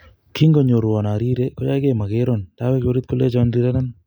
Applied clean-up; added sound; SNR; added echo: none; none; none; none.